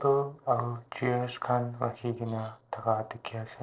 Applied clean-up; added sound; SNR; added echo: neural separator model SepFormer DNS4.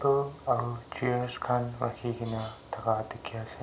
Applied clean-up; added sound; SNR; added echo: none; Mechanical fan; 19 dB; reverberation time 0.5 s.